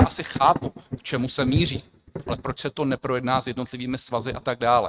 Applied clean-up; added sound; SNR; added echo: neural mask model RNNoise.